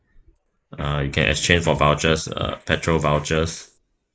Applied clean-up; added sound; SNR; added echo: neural mask model Resemble Enhance denoiser.